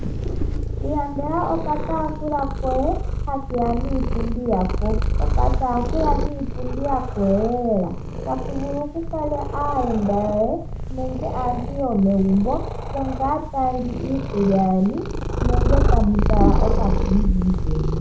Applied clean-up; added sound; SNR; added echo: none; Purr; -1 dB; reverberation time 0.4 s.